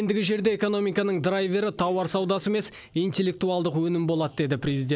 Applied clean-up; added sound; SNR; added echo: none; none; none; none.